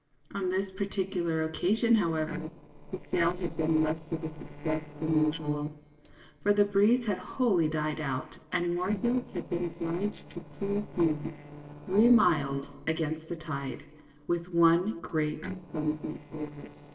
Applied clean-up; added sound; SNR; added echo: neural separator model SepFormer DNS4.